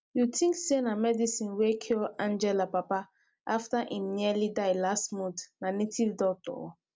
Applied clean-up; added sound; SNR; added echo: none; none; none; none.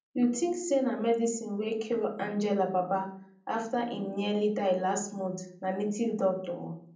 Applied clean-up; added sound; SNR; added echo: none; none; none; reverberation time 0.6 s.